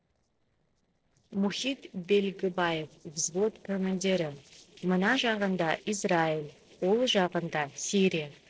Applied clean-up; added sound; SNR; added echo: neural separator model SepFormer DNS4.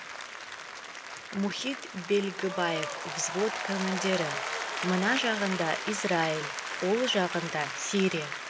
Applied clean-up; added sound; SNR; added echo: none; Applause; 5 dB; none.